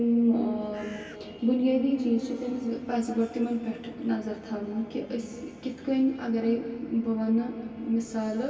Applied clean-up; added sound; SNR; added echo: none; Bird; 18 dB; reverberation time 2.6 s.